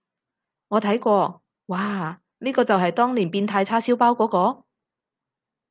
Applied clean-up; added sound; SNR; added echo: none; none; none; none.